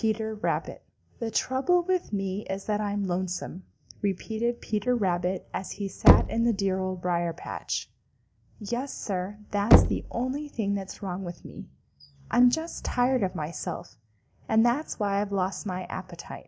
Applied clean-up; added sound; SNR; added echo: none; Knock; -1 dB; none.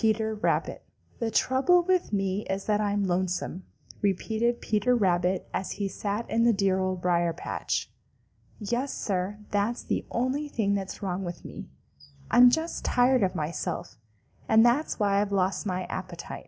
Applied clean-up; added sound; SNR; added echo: none; none; none; none.